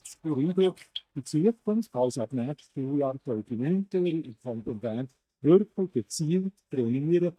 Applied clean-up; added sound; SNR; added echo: neural mask model DeepFilterNet 3.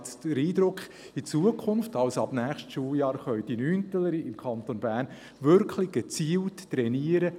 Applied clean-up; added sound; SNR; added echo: none; none; none; none.